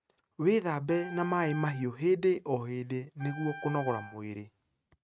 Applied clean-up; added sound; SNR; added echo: neural mask model RNNoise.